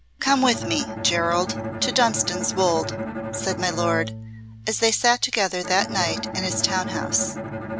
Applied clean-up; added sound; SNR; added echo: none; Bowed string instrument; 7 dB; none.